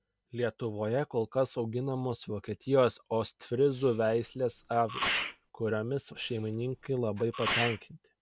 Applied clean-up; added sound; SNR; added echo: none; Sneeze; 6 dB; none.